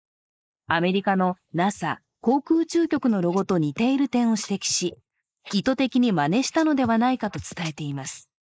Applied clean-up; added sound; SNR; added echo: neural mask model Resemble Enhance denoiser.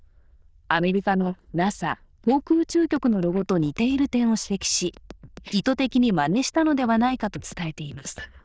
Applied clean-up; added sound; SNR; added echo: neural diffusion model UNIVERSE++.